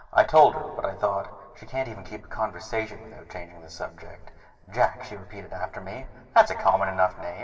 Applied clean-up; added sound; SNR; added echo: none; none; none; reverberation time 2.9 s.